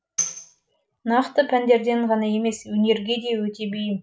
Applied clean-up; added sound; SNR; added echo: none; Tambourine; 10 dB; none.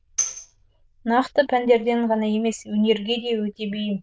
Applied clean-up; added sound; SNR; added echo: neural diffusion model UNIVERSE++.